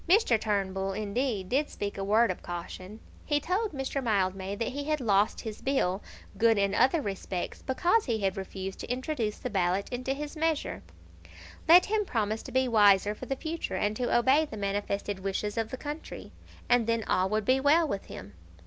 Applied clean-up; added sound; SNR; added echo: none; none; none; none.